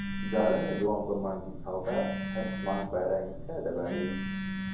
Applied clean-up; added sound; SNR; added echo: none; Telephone; 4 dB; reverberation time 2.7 s.